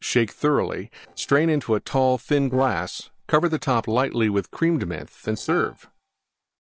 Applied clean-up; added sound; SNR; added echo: neural separator model SepFormer DNS4.